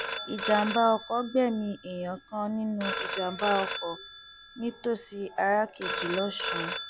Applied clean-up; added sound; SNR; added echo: none; Telephone; 7 dB; none.